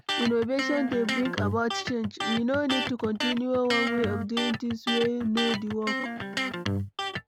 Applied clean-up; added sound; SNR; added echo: none; Electric guitar; 3 dB; none.